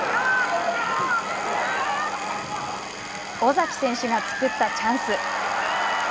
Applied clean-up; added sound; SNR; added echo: none; Power tool; 14 dB; none.